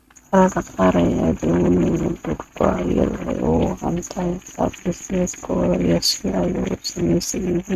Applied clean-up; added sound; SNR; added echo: neural mask model RNNoise.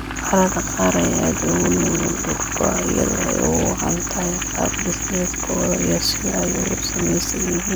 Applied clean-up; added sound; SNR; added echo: none; Tools + Boiling; 7 dB; none.